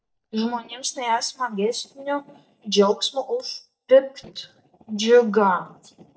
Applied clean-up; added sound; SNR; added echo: neural mask model DeepFilterNet 3.